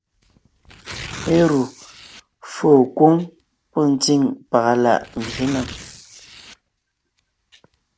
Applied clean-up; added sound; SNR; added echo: none; Tearing; 18 dB; none.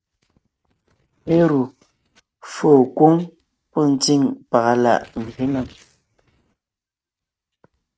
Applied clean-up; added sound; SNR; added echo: neural mask model RNNoise.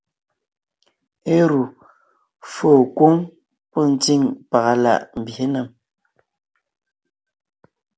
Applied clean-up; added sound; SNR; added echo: none; none; none; none.